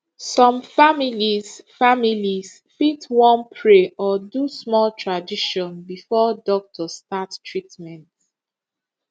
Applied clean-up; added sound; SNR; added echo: none; none; none; none.